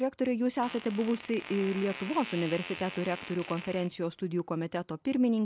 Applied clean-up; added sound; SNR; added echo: none; Fart; 14 dB; none.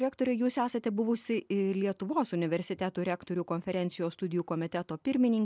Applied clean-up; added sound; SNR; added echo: none; none; none; none.